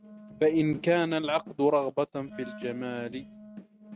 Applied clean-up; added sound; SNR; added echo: neural mask model RNNoise.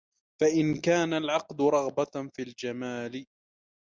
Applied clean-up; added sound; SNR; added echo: none; none; none; none.